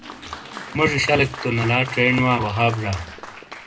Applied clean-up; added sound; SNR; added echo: none; Applause; 13 dB; reverberation time 0.2 s.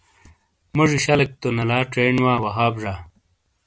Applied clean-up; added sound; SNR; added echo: none; none; none; none.